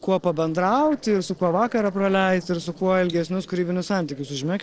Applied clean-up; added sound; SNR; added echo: neural separator model SepFormer DNS4.